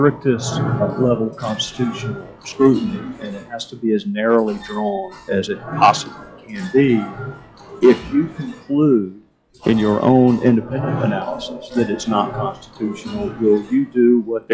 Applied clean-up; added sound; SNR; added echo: classical method log-MMSE.